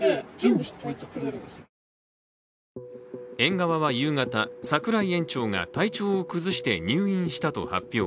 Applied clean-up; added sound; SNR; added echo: none; none; none; none.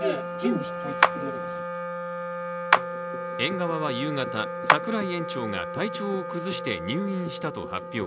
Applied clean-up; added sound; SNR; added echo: none; Wind instrument, woodwind instrument + Clapping; -2 dB; none.